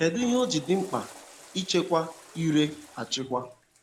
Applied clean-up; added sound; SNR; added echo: none; Toilet flush / Water; 20 dB; none.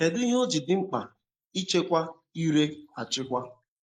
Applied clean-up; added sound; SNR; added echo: neural mask model Resemble Enhance denoiser.